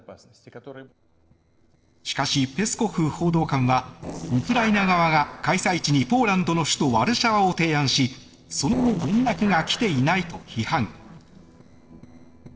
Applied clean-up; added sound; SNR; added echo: neural separator model SepFormer DNS4.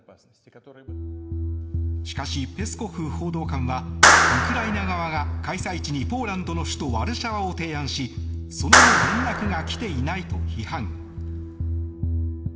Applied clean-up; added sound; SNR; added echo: none; Clapping; -4 dB; reverberation time 1.1 s.